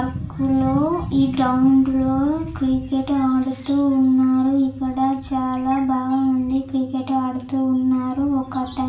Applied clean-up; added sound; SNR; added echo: none; none; none; reverberation time 0.4 s.